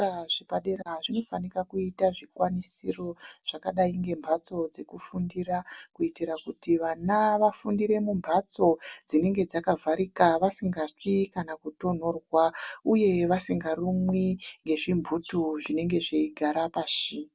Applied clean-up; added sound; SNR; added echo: none; none; none; none.